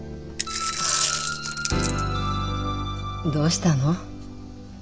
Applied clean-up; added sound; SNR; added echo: none; Coin (dropping); 4 dB; none.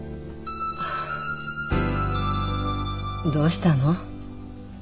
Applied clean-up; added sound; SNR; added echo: none; none; none; none.